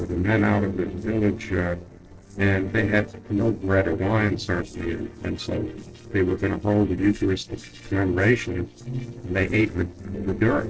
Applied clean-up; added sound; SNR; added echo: neural separator model SepFormer DNS4.